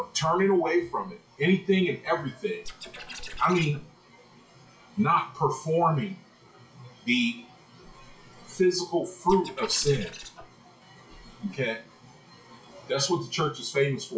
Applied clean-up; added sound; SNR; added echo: classical method WPE with log-MMSE.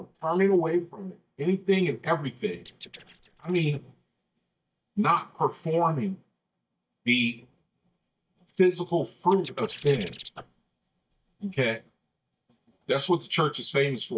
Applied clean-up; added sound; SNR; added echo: neural mask model DeepFilterNet 3.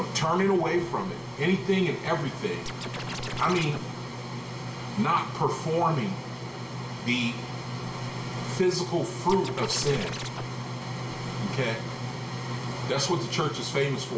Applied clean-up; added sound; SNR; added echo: none; Scratching (performance technique); 9 dB; reverberation time 1.5 s.